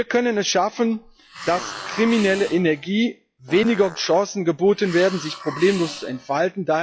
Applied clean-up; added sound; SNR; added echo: classical method log-MMSE.